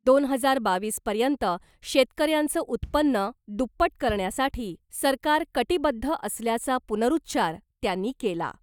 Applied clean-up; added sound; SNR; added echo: neural mask model DeepFilterNet 3.